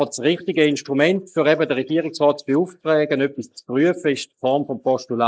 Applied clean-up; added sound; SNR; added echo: neural mask model Resemble Enhance denoiser.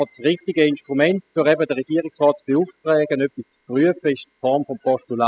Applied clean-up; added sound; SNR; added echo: classical method spectral subtraction.